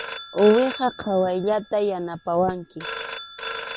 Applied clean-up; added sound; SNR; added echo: none; Telephone; 12 dB; none.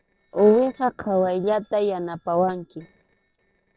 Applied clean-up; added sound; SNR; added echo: neural separator model SepFormer DNS4.